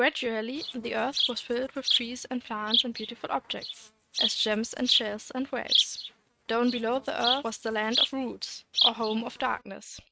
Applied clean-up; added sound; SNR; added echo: neural mask model RNNoise.